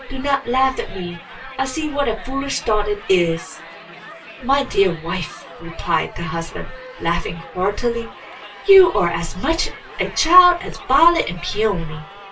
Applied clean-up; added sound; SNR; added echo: none; Crowd; 17 dB; reverberation time 0.2 s.